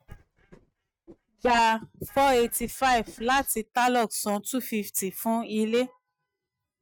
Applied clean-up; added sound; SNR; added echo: neural mask model RNNoise.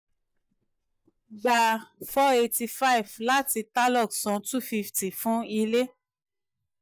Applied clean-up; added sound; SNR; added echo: neural mask model DeepFilterNet 3.